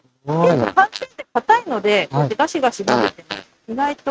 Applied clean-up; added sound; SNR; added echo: neural mask model RNNoise.